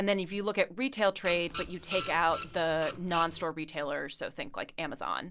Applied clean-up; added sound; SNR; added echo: none; Printer; 9 dB; none.